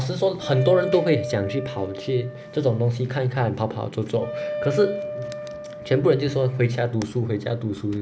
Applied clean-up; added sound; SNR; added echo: none; Wind instrument, woodwind instrument; 10 dB; none.